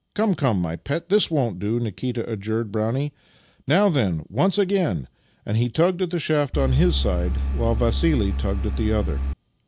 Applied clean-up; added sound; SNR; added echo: none; Engine; 0 dB; none.